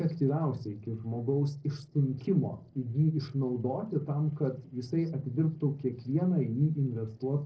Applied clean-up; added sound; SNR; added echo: neural separator model SepFormer DNS4.